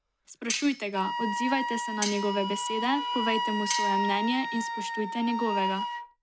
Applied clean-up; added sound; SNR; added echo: none; Wind instrument, woodwind instrument + Cutlery, silverware; 1 dB; none.